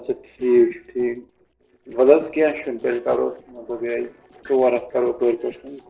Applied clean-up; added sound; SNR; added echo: neural separator model SepFormer DNS4.